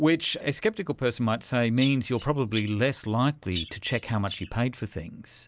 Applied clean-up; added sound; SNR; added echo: none; Bird vocalization, bird call, bird song; 10 dB; none.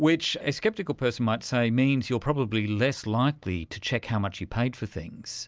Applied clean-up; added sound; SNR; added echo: none; none; none; none.